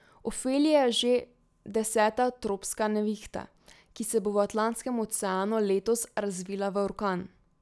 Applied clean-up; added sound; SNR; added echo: none; none; none; none.